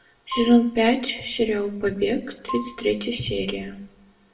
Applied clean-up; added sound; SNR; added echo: none; Marimba, xylophone; 16 dB; reverberation time 0.5 s.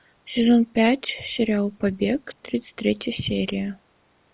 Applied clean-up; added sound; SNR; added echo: none; none; none; none.